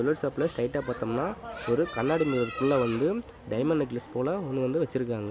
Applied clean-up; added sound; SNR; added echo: none; none; none; none.